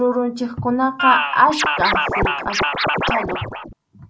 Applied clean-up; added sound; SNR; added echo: none; Scratching (performance technique); 0 dB; none.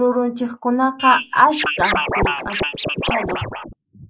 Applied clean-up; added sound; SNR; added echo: neural mask model Resemble Enhance denoiser.